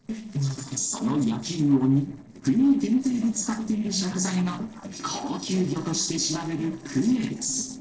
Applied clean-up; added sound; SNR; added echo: neural separator model SepFormer DNS4.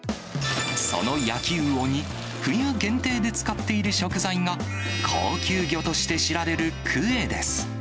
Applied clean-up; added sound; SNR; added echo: none; none; none; none.